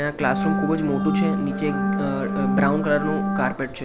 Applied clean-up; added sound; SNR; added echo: none; Organ; -1 dB; none.